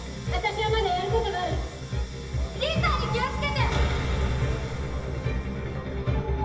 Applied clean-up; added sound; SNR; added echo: none; Musical instrument; 16 dB; reverberation time 0.2 s.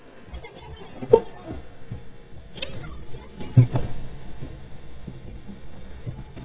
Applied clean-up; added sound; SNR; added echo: neural mask model DeepFilterNet 3.